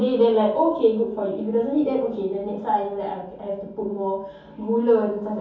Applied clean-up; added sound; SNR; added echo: none; none; none; reverberation time 0.6 s.